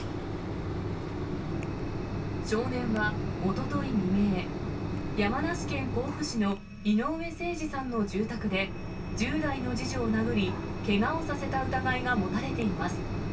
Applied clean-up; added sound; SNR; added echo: none; Mechanisms; 3 dB; reverberation time 0.2 s.